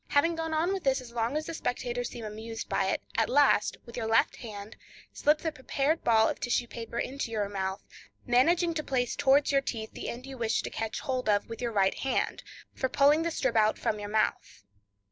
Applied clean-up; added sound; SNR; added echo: none; none; none; none.